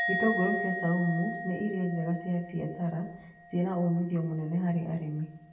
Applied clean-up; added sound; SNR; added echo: none; Musical instrument; 7 dB; reverberation time 0.6 s.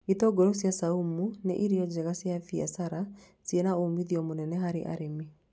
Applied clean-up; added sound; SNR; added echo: none; none; none; none.